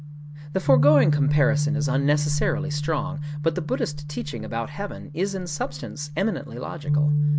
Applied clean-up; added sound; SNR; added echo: none; Bass guitar; -1 dB; none.